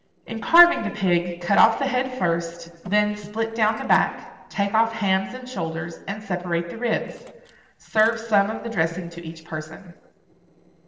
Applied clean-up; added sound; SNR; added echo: neural separator model SepFormer DNS4.